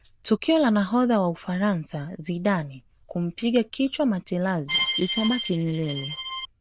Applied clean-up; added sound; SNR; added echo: neural diffusion model UNIVERSE++.